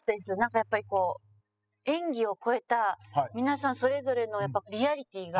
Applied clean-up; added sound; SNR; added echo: classical method spectral subtraction.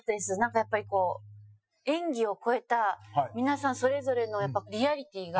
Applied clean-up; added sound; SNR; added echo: classical method Wiener filter.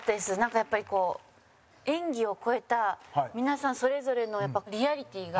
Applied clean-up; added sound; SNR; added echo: none; none; none; none.